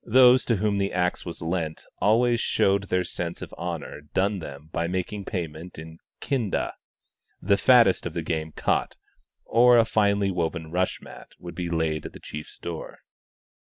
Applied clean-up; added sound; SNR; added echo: none; none; none; none.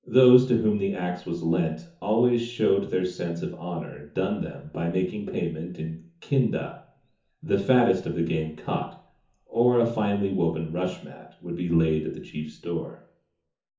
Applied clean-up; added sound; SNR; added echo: none; none; none; reverberation time 0.6 s.